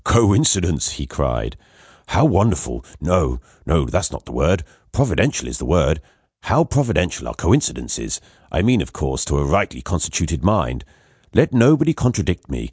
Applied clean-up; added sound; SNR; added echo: none; none; none; none.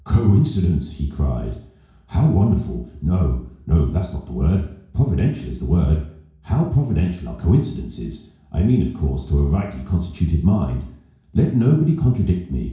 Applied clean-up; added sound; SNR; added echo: none; none; none; reverberation time 0.6 s.